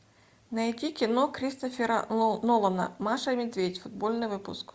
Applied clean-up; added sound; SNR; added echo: none; none; none; none.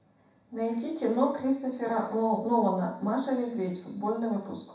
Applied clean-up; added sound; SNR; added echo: none; none; none; reverberation time 0.7 s.